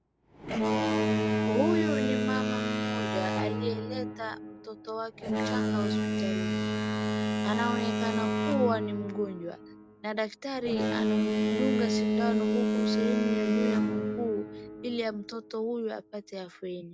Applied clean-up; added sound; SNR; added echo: none; Boat, Water vehicle; -5 dB; none.